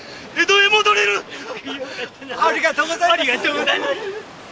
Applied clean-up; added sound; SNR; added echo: none; none; none; none.